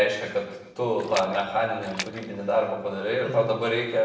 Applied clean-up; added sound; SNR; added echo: none; Splash, splatter; 12 dB; reverberation time 0.9 s.